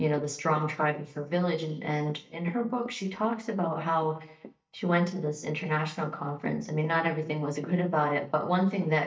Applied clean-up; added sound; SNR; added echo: neural mask model DeepFilterNet 3.